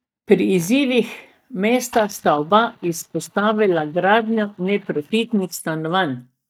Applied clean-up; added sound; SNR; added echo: neural mask model DeepFilterNet 3.